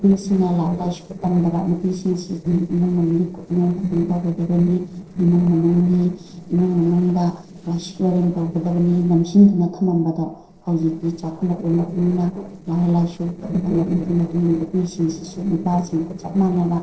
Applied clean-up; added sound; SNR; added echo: neural separator model SepFormer DNS4.